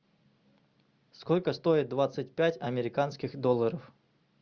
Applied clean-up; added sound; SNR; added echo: none; none; none; none.